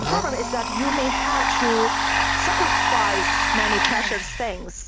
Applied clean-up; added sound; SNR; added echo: none; Domestic sounds, home sounds; -5 dB; none.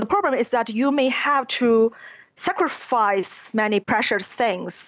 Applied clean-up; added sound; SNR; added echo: none; none; none; none.